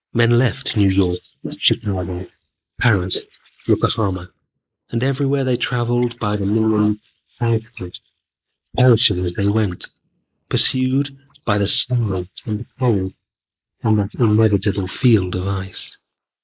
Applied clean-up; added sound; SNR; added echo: neural mask model Resemble Enhance denoiser.